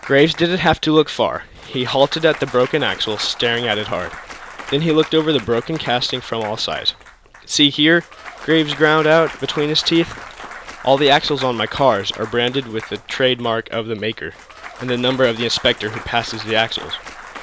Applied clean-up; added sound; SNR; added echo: none; Applause / Cheering / Clapping; 16 dB; none.